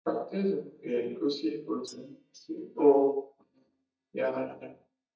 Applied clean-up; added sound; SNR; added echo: neural mask model DeepFilterNet 3.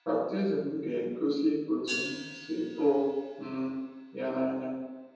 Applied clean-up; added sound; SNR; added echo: none; Hi-hat; 14 dB; reverberation time 1.1 s.